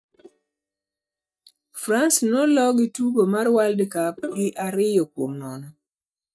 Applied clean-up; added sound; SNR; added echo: neural mask model DeepFilterNet 3.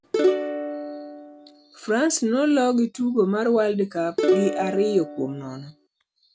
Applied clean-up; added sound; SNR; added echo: none; Plucked string instrument; 2 dB; none.